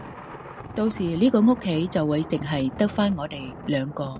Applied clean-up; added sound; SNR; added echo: none; Thunder; 14 dB; none.